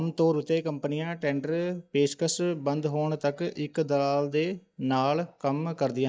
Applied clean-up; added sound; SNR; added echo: neural mask model DeepFilterNet 3.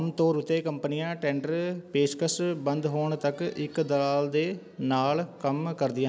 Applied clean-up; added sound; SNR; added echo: none; none; none; none.